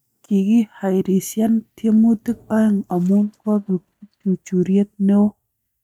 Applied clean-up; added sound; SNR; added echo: neural mask model DeepFilterNet 3.